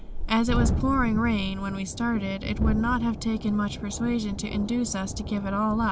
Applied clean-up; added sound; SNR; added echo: none; Thunderstorm; 4 dB; none.